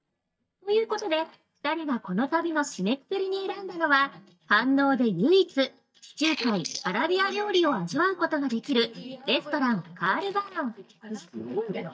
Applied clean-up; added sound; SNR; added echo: neural mask model DeepFilterNet 3.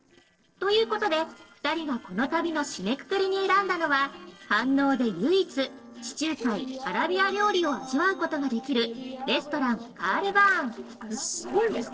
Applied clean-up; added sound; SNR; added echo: neural separator model SepFormer DNS4.